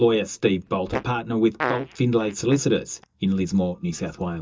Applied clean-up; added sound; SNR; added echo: neural mask model DeepFilterNet 3.